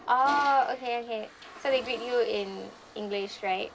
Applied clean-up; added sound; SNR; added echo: none; Toilet flush; 15 dB; none.